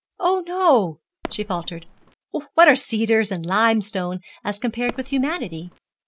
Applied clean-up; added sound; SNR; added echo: none; Fireworks; 15 dB; none.